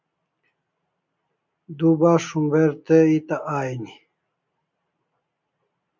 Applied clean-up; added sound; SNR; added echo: none; none; none; none.